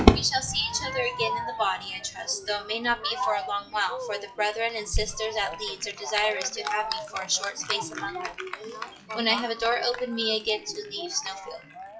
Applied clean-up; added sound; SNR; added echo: classical method WPE with log-MMSE.